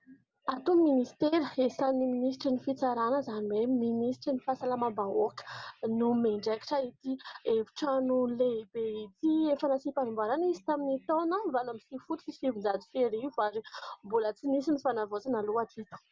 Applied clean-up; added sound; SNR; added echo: none; none; none; none.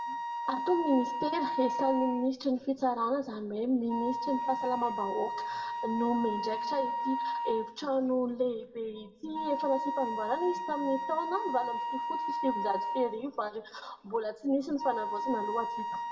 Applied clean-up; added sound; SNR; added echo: none; Wind instrument, woodwind instrument; 4 dB; reverberation time 0.8 s.